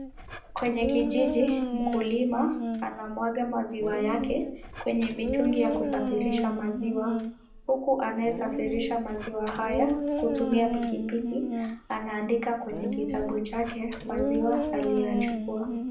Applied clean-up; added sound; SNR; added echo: none; Dog; 2 dB; reverberation time 0.6 s.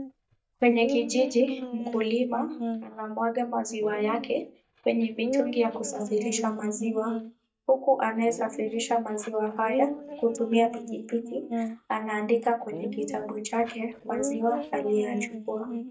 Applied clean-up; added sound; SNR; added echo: neural mask model DeepFilterNet 3.